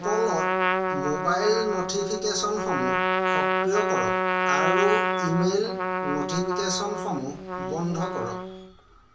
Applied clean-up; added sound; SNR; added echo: none; Trumpet; -1 dB; reverberation time 0.1 s.